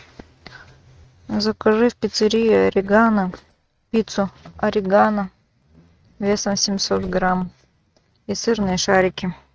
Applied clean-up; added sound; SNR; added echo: neural mask model RNNoise.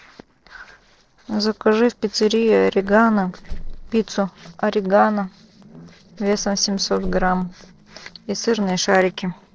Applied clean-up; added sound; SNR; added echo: neural separator model SepFormer DNS4.